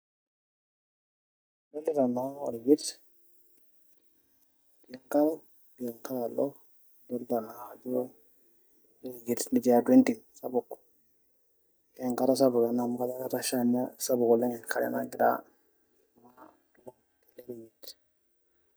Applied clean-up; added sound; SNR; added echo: neural mask model DeepFilterNet 3.